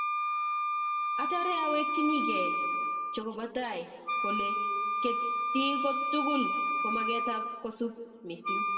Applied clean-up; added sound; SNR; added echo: none; Wind instrument, woodwind instrument; -4 dB; reverberation time 1.8 s.